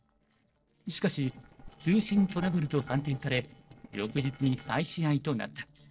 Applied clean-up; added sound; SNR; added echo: neural separator model SepFormer DNS4.